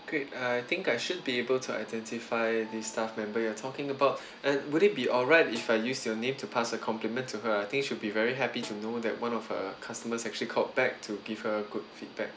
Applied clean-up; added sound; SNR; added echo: none; Snare drum; 20 dB; none.